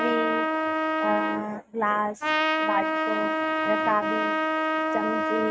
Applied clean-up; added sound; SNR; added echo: neural mask model RNNoise.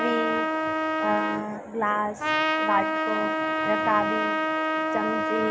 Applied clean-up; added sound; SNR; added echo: none; Trumpet; -3 dB; none.